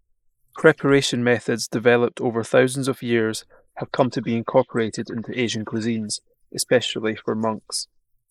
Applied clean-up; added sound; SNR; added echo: neural mask model Resemble Enhance denoiser.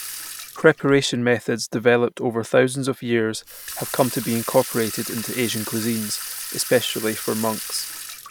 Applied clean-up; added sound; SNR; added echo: none; Sink (filling or washing) / Water tap, faucet; 11 dB; none.